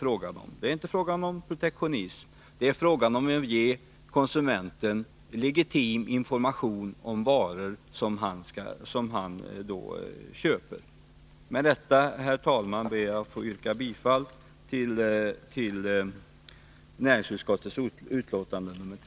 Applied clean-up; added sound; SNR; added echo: none; none; none; none.